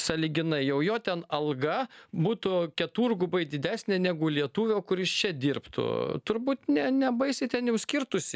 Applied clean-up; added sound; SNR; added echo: none; none; none; none.